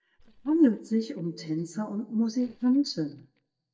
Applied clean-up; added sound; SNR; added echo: neural mask model DeepFilterNet 3.